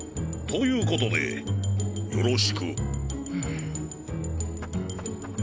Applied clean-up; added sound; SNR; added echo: none; none; none; none.